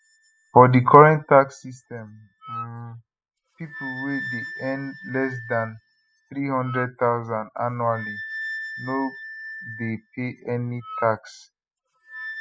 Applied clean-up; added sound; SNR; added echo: classical method spectral subtraction.